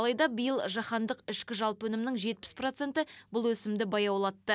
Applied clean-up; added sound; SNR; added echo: none; none; none; none.